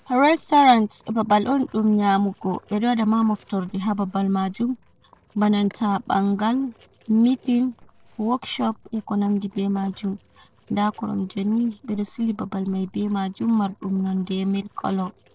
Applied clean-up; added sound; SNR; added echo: neural separator model SepFormer DNS4.